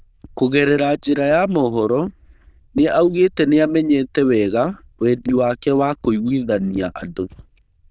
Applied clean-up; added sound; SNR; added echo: neural diffusion model UNIVERSE++.